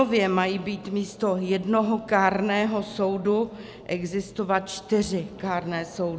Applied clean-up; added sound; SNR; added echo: none; none; none; none.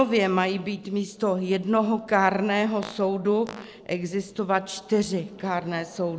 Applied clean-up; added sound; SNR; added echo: neural separator model SepFormer DNS4.